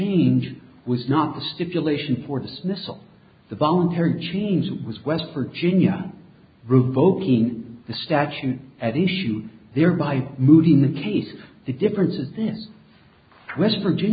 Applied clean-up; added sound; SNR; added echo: none; none; none; none.